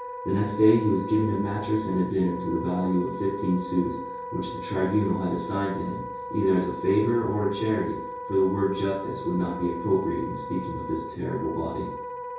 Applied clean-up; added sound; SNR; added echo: none; Wind instrument, woodwind instrument; 9 dB; reverberation time 0.6 s.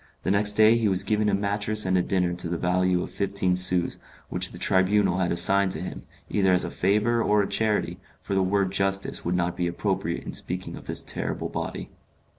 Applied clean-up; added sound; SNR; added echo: none; none; none; none.